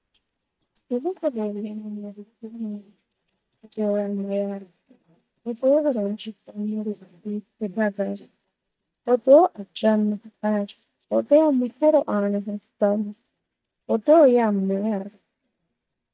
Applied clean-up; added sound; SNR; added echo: neural mask model DeepFilterNet 3.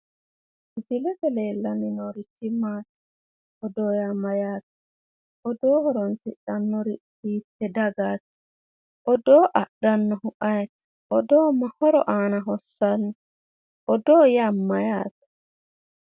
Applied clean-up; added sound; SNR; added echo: none; none; none; none.